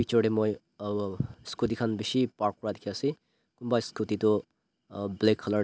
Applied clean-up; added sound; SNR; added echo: none; none; none; none.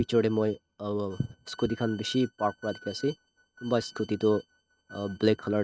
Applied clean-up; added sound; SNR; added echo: neural mask model RNNoise.